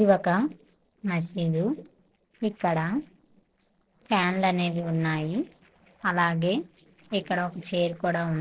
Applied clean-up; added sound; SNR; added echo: neural separator model SepFormer DNS4.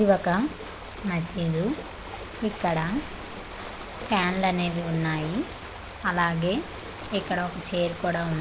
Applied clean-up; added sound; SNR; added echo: none; Ocean; 10 dB; none.